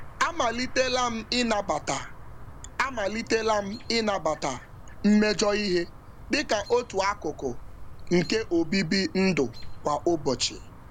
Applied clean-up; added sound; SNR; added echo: none; Chirp, tweet; 12 dB; none.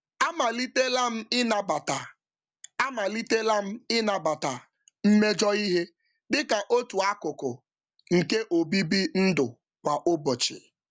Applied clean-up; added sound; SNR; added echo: none; none; none; none.